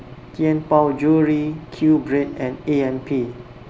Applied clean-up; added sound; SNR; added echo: none; Engine / Aircraft; 19 dB; none.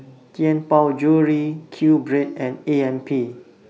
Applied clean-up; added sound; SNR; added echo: none; none; none; none.